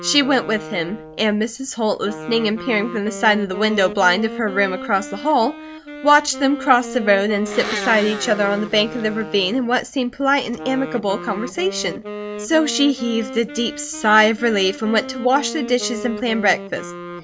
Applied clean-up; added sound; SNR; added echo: none; Domestic sounds, home sounds + Wind instrument, woodwind instrument; 12 dB; none.